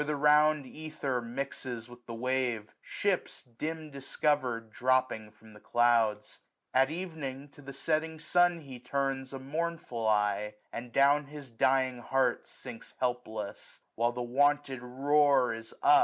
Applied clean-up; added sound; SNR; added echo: none; none; none; none.